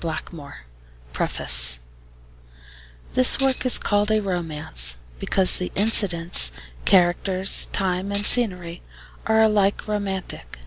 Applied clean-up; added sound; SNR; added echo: none; Tambourine; 12 dB; none.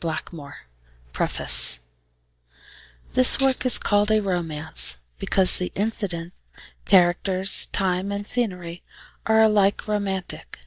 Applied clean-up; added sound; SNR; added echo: neural mask model DeepFilterNet 3.